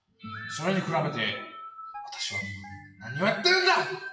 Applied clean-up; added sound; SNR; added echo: classical method WPE with log-MMSE.